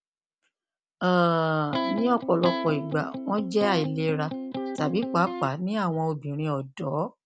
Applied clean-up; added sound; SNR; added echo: none; Electric guitar; 5 dB; none.